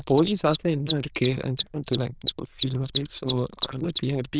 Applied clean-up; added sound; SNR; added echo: neural diffusion model UNIVERSE++.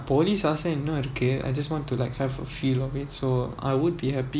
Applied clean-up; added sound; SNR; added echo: none; none; none; none.